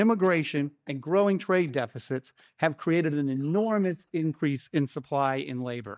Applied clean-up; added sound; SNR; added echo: neural mask model DeepFilterNet 3.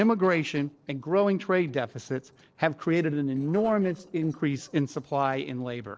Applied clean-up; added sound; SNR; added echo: neural separator model SepFormer DNS4.